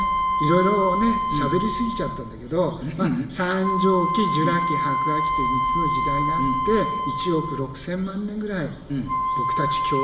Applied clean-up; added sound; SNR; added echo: none; Wind instrument, woodwind instrument; 0 dB; reverberation time 1.1 s.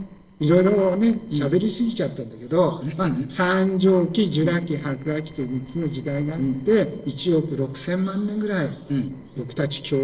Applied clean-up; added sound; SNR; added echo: neural separator model SepFormer DNS4.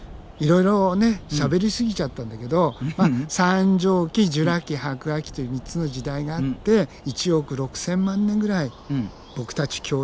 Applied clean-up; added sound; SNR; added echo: none; none; none; none.